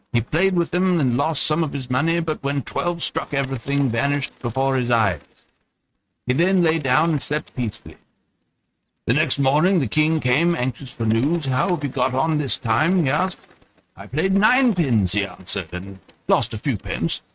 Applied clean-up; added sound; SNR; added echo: neural mask model RNNoise.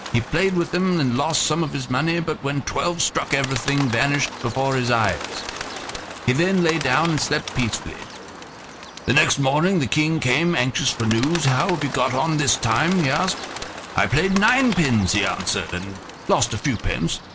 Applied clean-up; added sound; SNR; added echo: none; Bird; 11 dB; none.